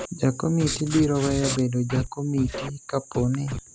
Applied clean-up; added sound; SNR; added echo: none; Writing + Scratching (performance technique); 8 dB; none.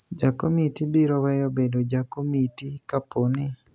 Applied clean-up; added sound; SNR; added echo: none; none; none; none.